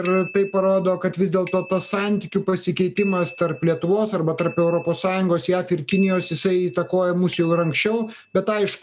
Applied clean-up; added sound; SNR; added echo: none; Bicycle bell; 14 dB; none.